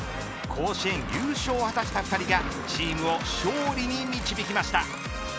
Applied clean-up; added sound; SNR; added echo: none; Clock; 19 dB; none.